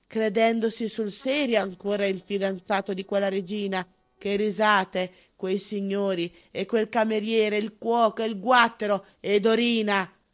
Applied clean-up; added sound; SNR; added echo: neural separator model SepFormer DNS4.